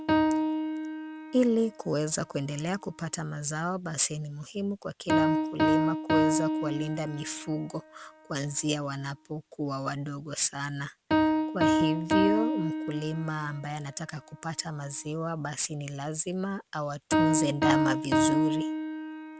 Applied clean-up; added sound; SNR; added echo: none; Piano; -2 dB; none.